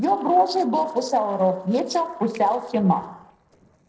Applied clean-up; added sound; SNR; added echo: neural separator model SepFormer DNS4.